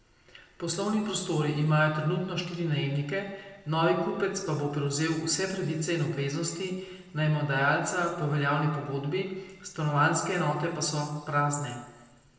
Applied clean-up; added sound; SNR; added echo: none; none; none; reverberation time 1.1 s.